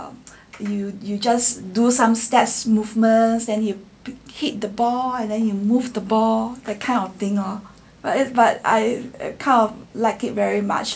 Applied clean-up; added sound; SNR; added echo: none; none; none; none.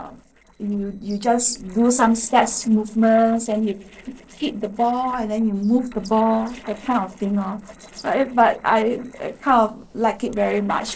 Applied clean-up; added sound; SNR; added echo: neural separator model SepFormer DNS4.